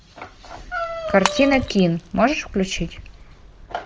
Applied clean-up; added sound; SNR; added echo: none; Shatter / Crushing; 11 dB; none.